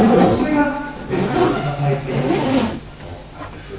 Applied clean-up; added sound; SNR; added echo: none; Zipper (clothing); -4 dB; reverberation time 1.1 s.